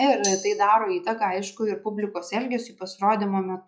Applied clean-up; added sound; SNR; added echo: classical method log-MMSE.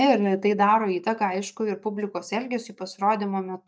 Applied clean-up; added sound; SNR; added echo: neural mask model DeepFilterNet 3.